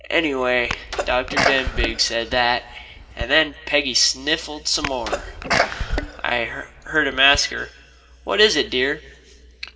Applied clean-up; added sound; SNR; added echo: none; Sneeze; 4 dB; reverberation time 1.1 s.